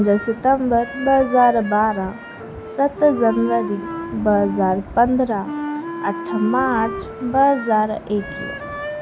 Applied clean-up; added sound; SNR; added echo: none; Wind instrument, woodwind instrument; 11 dB; none.